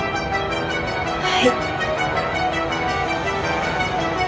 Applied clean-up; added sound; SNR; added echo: none; none; none; none.